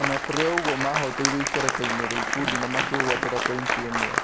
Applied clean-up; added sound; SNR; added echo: none; Applause; -3 dB; none.